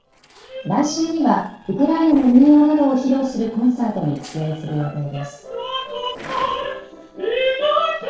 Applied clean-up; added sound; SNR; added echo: neural separator model SepFormer DNS4.